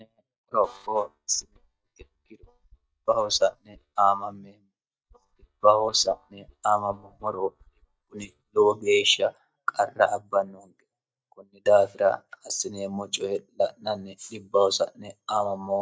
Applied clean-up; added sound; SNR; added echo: neural mask model DeepFilterNet 3.